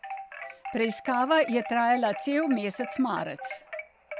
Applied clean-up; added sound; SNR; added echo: none; Wind chime; 12 dB; none.